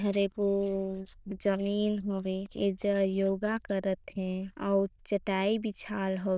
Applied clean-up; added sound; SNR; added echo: neural diffusion model UNIVERSE++.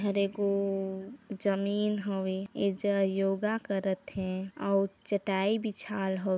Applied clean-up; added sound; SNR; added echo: none; none; none; none.